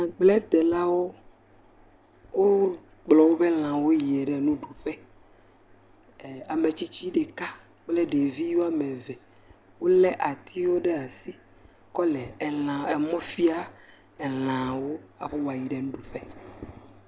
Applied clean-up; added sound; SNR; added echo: none; none; none; none.